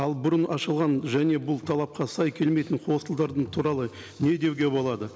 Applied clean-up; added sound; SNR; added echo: none; none; none; none.